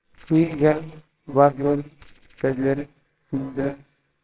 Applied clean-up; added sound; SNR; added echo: neural separator model SepFormer WHAMR!.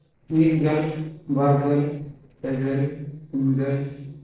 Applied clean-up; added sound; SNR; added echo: neural separator model SepFormer DNS4.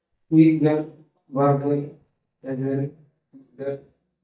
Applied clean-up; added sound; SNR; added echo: neural mask model DeepFilterNet 3.